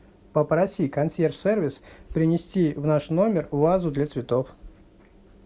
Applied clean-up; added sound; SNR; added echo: none; none; none; none.